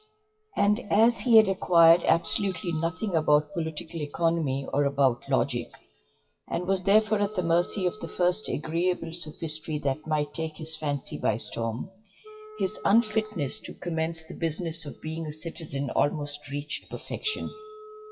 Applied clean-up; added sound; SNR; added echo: classical method WPE with log-MMSE.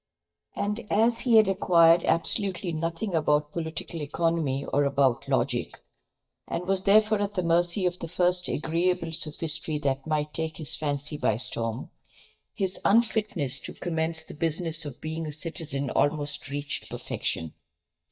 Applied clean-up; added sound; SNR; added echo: neural mask model DeepFilterNet 3.